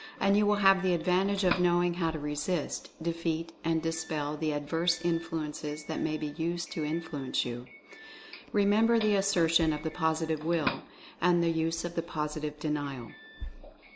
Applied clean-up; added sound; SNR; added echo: none; Doorbell; 16 dB; none.